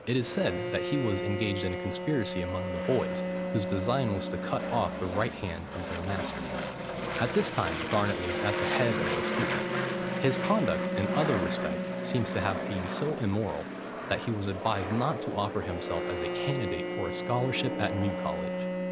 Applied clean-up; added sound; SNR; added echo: none; Bowed string instrument + Aircraft; 1 dB; none.